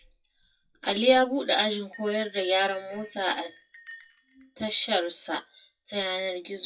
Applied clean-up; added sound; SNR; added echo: classical method WPE with log-MMSE.